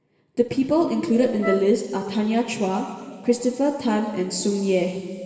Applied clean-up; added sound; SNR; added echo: none; Wind instrument, woodwind instrument; 11 dB; reverberation time 2.5 s.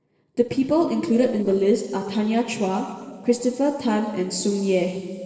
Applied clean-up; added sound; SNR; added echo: neural separator model SepFormer DNS4.